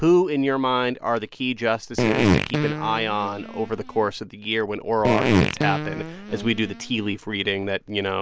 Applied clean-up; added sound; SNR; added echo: none; Fart; 0 dB; none.